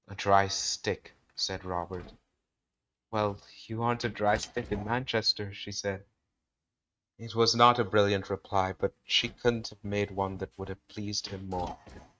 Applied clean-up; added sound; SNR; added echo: neural mask model RNNoise.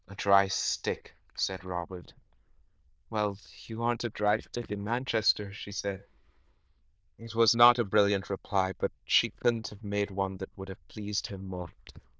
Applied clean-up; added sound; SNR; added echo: neural diffusion model UNIVERSE++.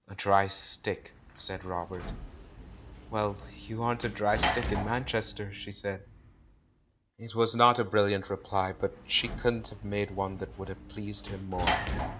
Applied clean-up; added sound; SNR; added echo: none; Sliding door / Slam; 8 dB; none.